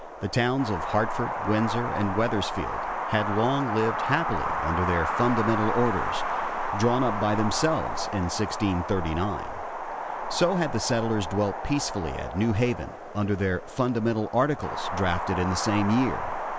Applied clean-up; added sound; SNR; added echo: none; Wind; 4 dB; none.